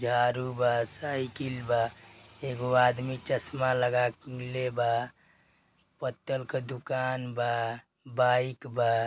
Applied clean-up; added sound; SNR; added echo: none; none; none; none.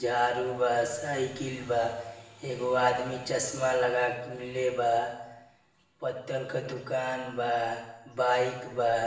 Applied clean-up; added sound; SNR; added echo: none; none; none; reverberation time 0.9 s.